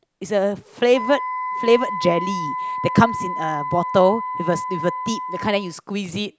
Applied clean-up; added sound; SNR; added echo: none; Wind instrument, woodwind instrument; 7 dB; none.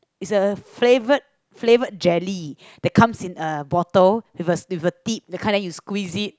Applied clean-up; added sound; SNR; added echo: none; none; none; none.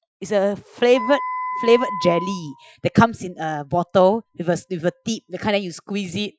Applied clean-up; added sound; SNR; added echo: classical method Wiener filter.